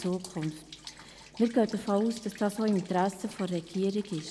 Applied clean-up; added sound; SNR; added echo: none; Rain; 19 dB; none.